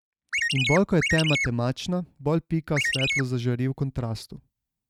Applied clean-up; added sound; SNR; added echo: neural mask model RNNoise.